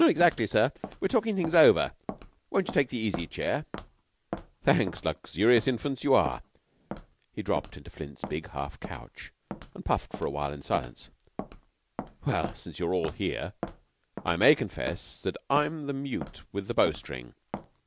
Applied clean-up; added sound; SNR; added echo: none; Walk, footsteps; 14 dB; none.